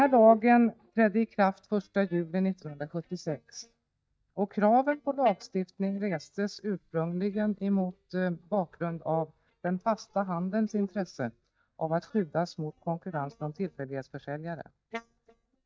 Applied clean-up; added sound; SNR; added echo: neural mask model DeepFilterNet 3.